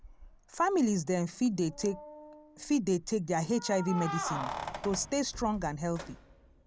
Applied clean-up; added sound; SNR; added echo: none; Keys jangling; 11 dB; none.